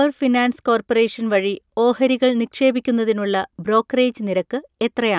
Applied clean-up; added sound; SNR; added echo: none; none; none; none.